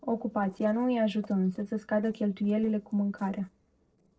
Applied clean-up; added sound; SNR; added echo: neural separator model SepFormer DNS4.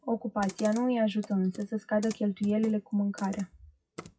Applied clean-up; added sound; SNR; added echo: classical method WPE with log-MMSE.